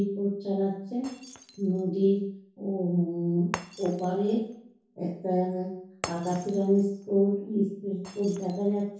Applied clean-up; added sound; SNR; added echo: none; Shatter; 19 dB; reverberation time 0.6 s.